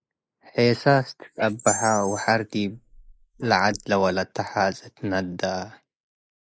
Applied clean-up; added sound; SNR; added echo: neural mask model Resemble Enhance denoiser.